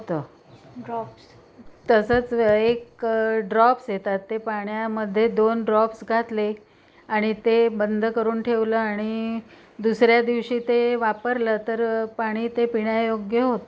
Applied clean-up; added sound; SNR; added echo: none; Raindrop / Drip; 19 dB; none.